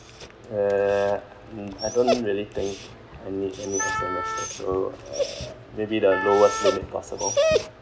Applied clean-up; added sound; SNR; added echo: none; Dog + Wind instrument, woodwind instrument; 3 dB; none.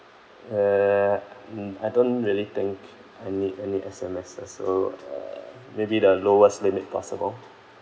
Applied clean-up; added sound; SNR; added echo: none; none; none; none.